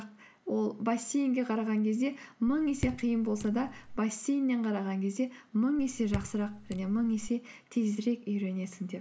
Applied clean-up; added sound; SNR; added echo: none; Raindrop / Drip; 11 dB; none.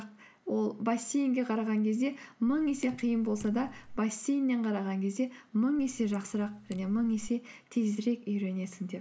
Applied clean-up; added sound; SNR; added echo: neural mask model Resemble Enhance denoiser.